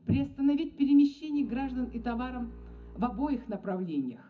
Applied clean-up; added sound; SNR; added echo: none; Bowed string instrument; 18 dB; reverberation time 0.4 s.